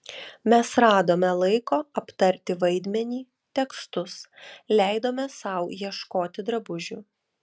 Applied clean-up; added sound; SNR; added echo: none; none; none; none.